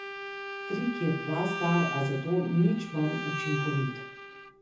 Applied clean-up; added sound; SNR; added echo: none; Bowed string instrument; 7 dB; reverberation time 0.5 s.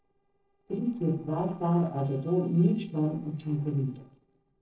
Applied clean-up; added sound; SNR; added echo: neural separator model SepFormer DNS4.